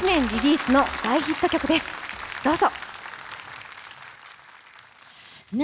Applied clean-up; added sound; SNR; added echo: none; none; none; none.